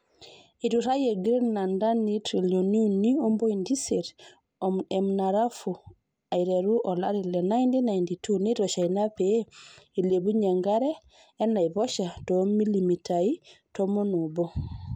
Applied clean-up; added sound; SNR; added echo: none; none; none; none.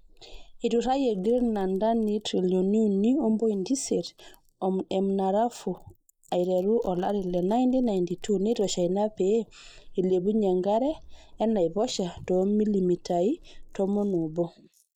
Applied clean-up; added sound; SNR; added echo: neural mask model Resemble Enhance denoiser.